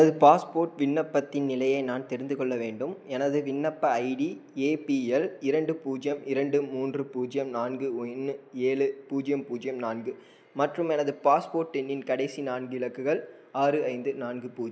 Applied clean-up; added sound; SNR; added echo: none; none; none; none.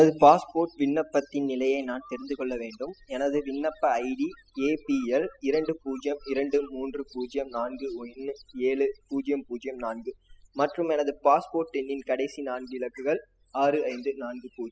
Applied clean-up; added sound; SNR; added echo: classical method spectral subtraction.